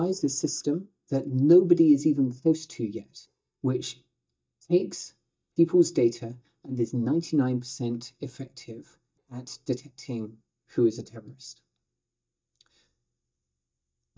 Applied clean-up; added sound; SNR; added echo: neural mask model DeepFilterNet 3.